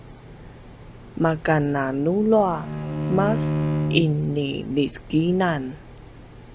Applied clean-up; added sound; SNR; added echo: none; Bowed string instrument; 4 dB; none.